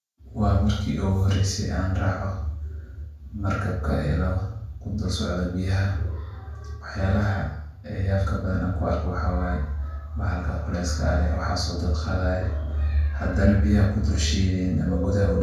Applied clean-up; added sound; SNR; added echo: none; none; none; reverberation time 0.5 s.